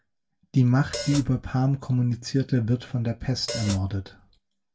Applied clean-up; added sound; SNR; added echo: none; Hi-hat; 11 dB; reverberation time 0.2 s.